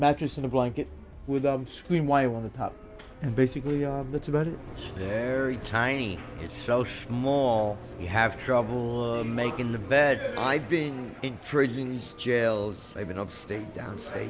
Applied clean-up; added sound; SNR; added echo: none; none; none; none.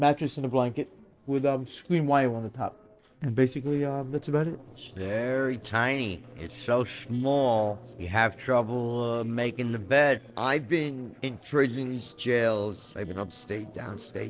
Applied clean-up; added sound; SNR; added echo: neural separator model SepFormer DNS4.